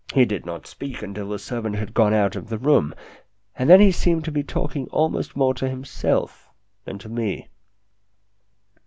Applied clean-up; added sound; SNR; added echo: none; none; none; none.